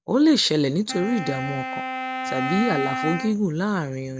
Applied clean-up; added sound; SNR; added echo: none; Wind instrument, woodwind instrument; 7 dB; none.